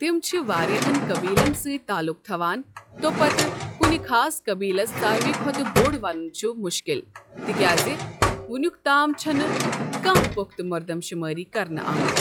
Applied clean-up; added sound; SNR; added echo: classical method log-MMSE.